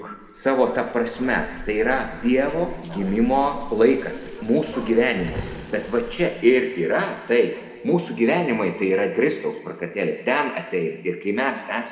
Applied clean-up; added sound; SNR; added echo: none; Bark; 16 dB; reverberation time 1.4 s.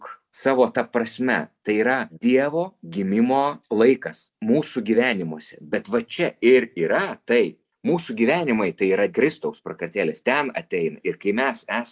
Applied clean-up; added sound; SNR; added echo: none; none; none; none.